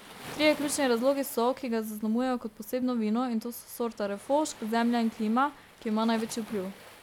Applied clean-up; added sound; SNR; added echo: none; Waves, surf; 19 dB; none.